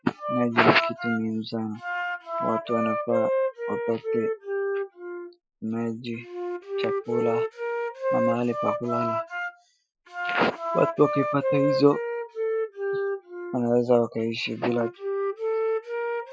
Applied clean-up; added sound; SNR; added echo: classical method Wiener filter.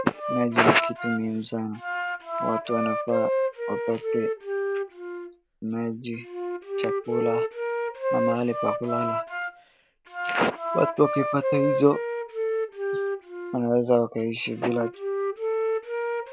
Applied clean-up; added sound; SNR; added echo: none; Wind instrument, woodwind instrument; 1 dB; none.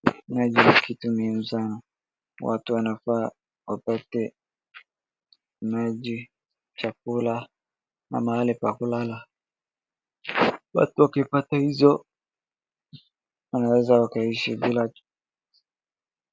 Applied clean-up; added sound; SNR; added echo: none; none; none; none.